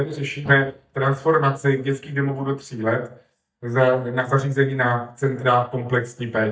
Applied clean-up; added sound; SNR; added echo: neural mask model DeepFilterNet 3.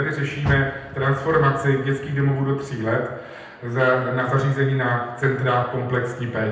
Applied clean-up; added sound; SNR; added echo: none; Car; 17 dB; reverberation time 0.9 s.